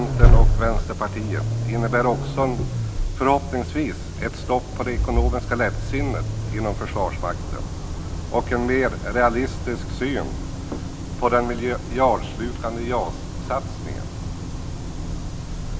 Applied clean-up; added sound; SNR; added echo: none; Accelerating, revving, vroom; -2 dB; none.